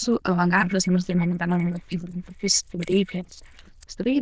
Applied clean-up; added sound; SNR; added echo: neural diffusion model UNIVERSE++.